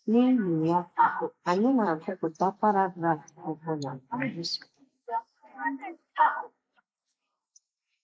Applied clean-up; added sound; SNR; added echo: neural mask model Resemble Enhance denoiser.